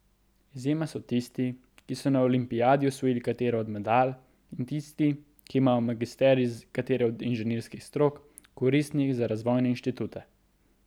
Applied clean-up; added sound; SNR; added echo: none; none; none; none.